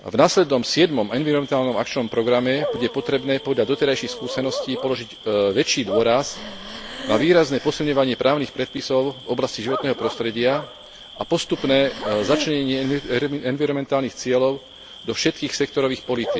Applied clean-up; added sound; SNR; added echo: none; Breathing + Bark / Cricket; 12 dB; none.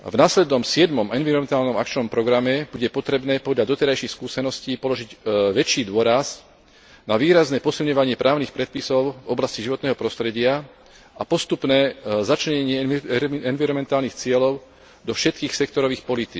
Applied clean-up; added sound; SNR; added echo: none; none; none; none.